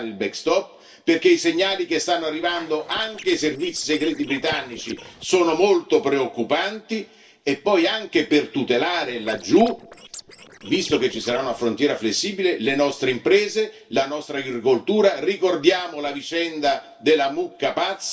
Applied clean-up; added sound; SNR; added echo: neural separator model SepFormer DNS4.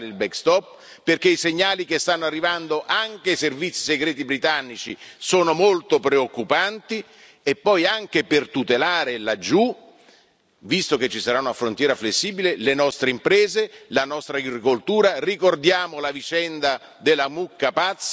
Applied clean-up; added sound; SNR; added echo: none; none; none; none.